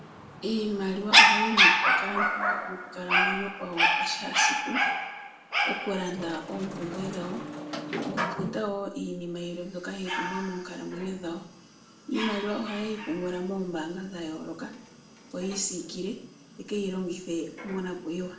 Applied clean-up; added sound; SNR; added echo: none; Dog; -4 dB; reverberation time 0.5 s.